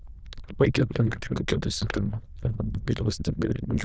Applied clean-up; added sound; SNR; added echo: neural diffusion model UNIVERSE++.